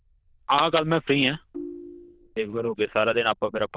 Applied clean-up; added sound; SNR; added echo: neural diffusion model UNIVERSE++.